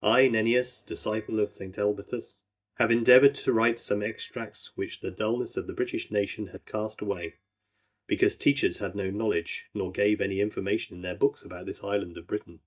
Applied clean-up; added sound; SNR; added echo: neural mask model DeepFilterNet 3.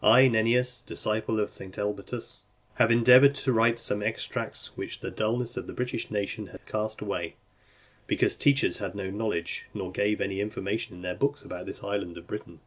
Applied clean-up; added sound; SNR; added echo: none; none; none; none.